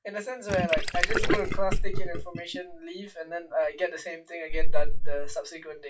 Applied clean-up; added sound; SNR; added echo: classical method WPE with log-MMSE.